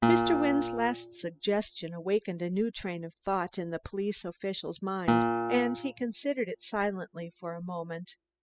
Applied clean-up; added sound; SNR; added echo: classical method spectral subtraction.